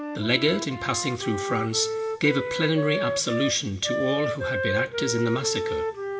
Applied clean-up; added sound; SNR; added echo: none; Wind instrument, woodwind instrument; 3 dB; reverberation time 1.0 s.